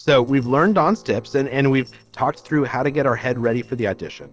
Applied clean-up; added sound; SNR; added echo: neural separator model SepFormer DNS4.